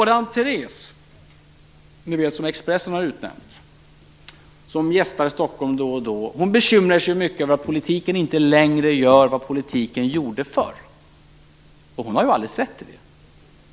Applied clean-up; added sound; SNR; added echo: none; none; none; none.